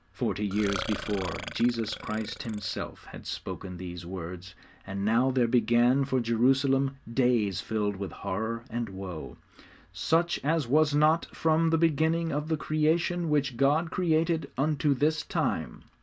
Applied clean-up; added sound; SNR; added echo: none; Burping, eructation; 11 dB; none.